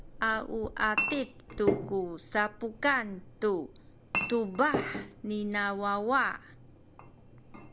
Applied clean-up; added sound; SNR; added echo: none; Chink, clink; 6 dB; none.